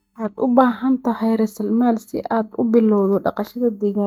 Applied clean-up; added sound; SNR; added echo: neural mask model DeepFilterNet 3.